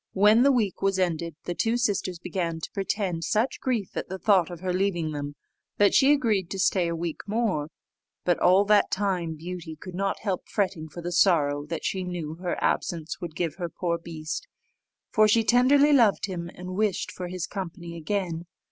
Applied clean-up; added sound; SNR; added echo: none; none; none; none.